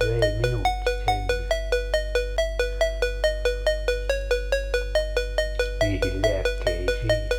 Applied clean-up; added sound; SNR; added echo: none; Ringtone; -2 dB; none.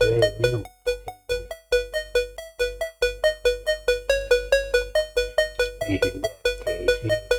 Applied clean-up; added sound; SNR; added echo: neural mask model RNNoise.